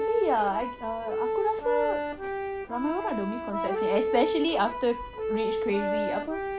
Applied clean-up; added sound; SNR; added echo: none; Accordion; 1 dB; none.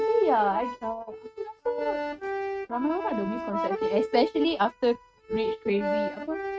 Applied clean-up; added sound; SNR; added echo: neural mask model RNNoise.